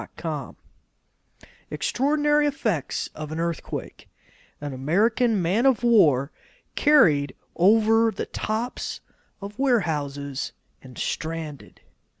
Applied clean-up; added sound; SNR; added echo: none; none; none; none.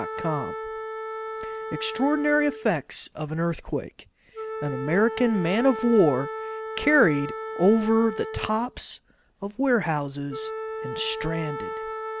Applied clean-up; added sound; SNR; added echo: none; Wind instrument, woodwind instrument; 9 dB; none.